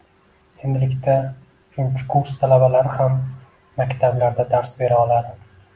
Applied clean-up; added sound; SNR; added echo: none; none; none; none.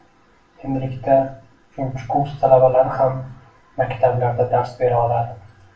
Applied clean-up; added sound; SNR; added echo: none; none; none; reverberation time 0.3 s.